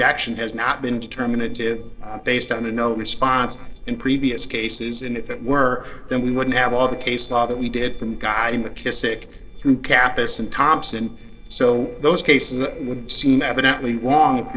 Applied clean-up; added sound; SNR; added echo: neural separator model SepFormer DNS4.